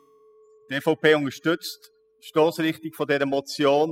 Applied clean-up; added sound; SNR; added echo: classical method spectral subtraction.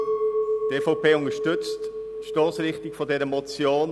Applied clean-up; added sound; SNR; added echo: none; Chink, clink; 3 dB; none.